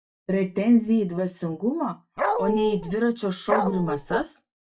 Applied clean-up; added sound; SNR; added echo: neural mask model DeepFilterNet 3.